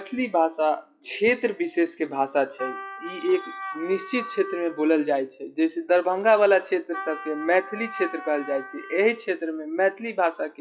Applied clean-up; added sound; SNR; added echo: classical method WPE with log-MMSE.